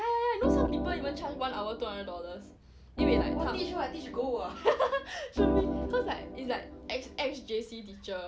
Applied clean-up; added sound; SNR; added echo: none; Organ; 0 dB; none.